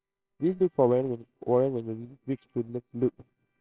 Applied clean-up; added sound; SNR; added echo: neural separator model SepFormer WHAMR!.